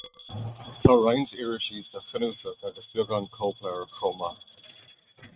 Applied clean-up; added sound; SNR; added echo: neural mask model RNNoise.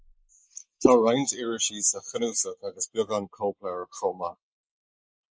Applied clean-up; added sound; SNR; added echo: neural mask model Resemble Enhance denoiser.